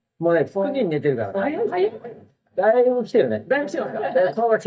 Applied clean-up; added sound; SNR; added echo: neural mask model DeepFilterNet 3.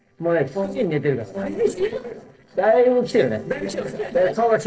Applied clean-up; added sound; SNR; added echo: neural separator model SepFormer DNS4.